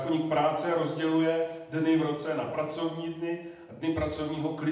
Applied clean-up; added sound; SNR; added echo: none; none; none; reverberation time 0.8 s.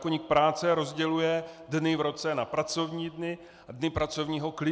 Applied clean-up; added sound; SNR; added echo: none; none; none; none.